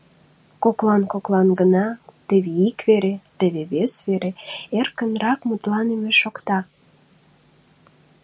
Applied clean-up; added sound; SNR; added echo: none; none; none; none.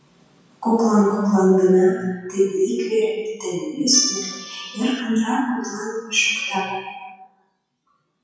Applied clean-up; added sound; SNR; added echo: classical method WPE with log-MMSE.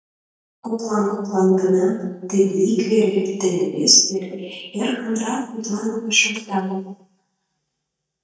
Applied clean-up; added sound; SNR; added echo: neural mask model DeepFilterNet 3.